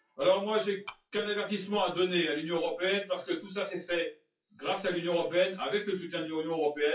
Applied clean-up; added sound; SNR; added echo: classical method WPE with log-MMSE.